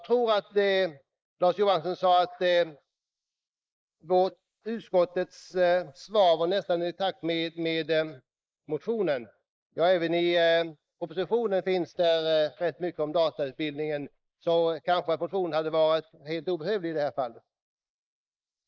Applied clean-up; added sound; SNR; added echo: neural mask model Resemble Enhance denoiser.